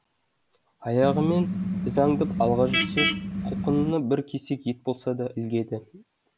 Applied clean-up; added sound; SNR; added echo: none; Vehicle horn, car horn, honking; 1 dB; none.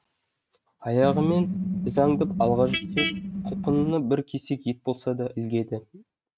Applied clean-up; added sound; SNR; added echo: neural mask model RNNoise.